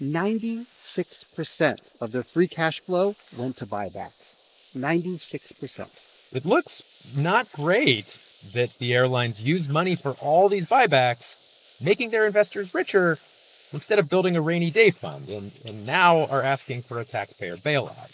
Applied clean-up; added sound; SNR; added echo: neural mask model Resemble Enhance denoiser.